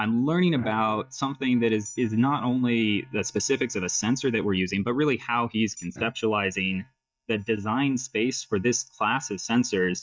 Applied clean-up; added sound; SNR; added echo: neural mask model DeepFilterNet 3.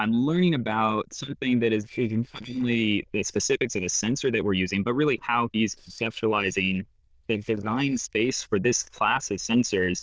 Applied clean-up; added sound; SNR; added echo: neural diffusion model UNIVERSE++.